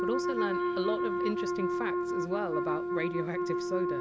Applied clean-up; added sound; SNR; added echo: none; Wind instrument, woodwind instrument; -5 dB; none.